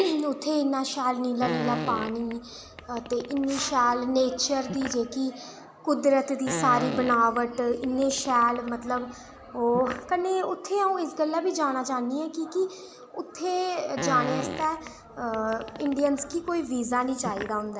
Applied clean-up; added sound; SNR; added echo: none; Fart; 10 dB; none.